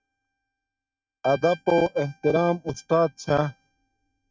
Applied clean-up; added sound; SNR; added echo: neural mask model RNNoise.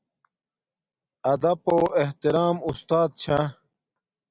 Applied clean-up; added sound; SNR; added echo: none; none; none; none.